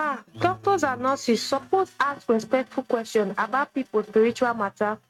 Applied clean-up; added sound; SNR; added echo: neural mask model RNNoise.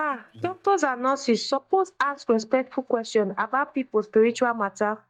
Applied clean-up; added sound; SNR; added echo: neural mask model DeepFilterNet 3.